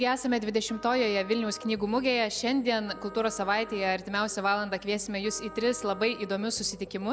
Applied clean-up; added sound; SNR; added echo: none; Wind instrument, woodwind instrument; 20 dB; none.